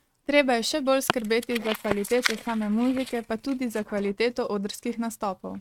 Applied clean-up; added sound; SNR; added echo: neural mask model RNNoise.